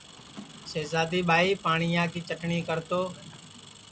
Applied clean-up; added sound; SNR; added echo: none; Engine; 19 dB; none.